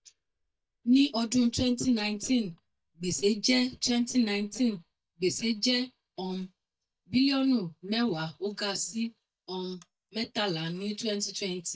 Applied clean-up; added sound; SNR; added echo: neural mask model DeepFilterNet 3.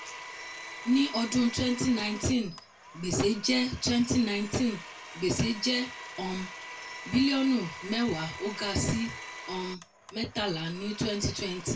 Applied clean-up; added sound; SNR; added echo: none; Domestic sounds, home sounds; 14 dB; reverberation time 0.1 s.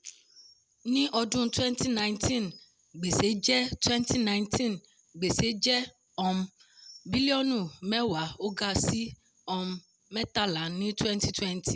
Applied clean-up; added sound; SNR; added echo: none; none; none; none.